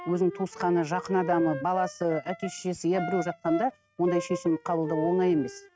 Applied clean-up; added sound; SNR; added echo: neural mask model RNNoise.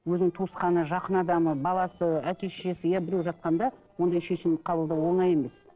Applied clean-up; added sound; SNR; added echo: neural separator model SepFormer DNS4.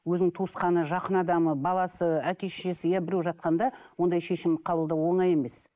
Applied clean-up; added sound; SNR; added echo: neural mask model Resemble Enhance denoiser.